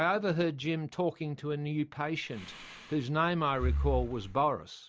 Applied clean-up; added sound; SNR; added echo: none; Breathing; 5 dB; none.